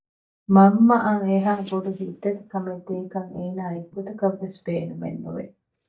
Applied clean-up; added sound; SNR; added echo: neural mask model DeepFilterNet 3.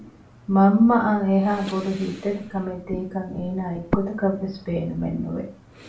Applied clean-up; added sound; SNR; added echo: none; Breathing; 14 dB; reverberation time 0.3 s.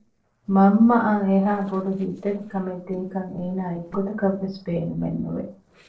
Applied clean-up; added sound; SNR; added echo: neural separator model SepFormer DNS4.